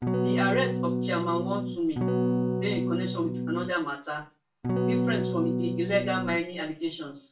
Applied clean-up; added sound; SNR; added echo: none; Electric guitar / Strum; -3 dB; reverberation time 0.3 s.